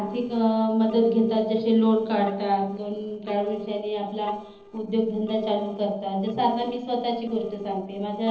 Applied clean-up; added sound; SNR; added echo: neural separator model SepFormer DNS4.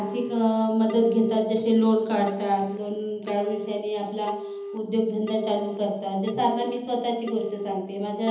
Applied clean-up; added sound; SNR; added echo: none; Telephone; 12 dB; reverberation time 1.3 s.